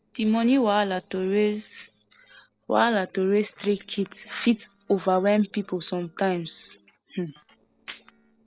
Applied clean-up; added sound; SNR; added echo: neural separator model SepFormer DNS4.